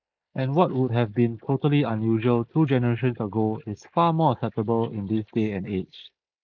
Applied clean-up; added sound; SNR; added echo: neural mask model Resemble Enhance denoiser.